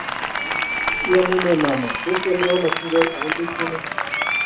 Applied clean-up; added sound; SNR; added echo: none; Applause; 2 dB; reverberation time 0.3 s.